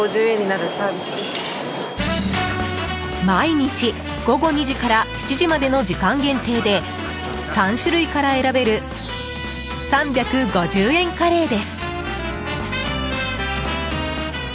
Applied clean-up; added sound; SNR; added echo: none; none; none; none.